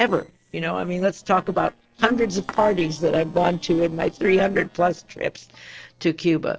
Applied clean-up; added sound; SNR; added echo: neural separator model SepFormer DNS4.